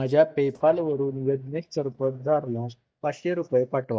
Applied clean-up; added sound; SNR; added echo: neural mask model DeepFilterNet 3.